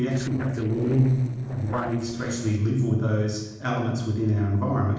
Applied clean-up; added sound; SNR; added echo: neural separator model SepFormer DNS4.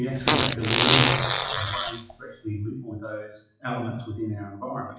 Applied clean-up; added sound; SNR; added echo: classical method WPE with log-MMSE.